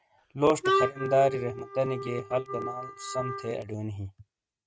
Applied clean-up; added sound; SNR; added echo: neural mask model RNNoise.